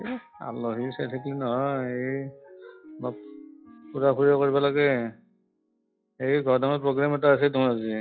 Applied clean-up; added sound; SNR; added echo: classical method log-MMSE.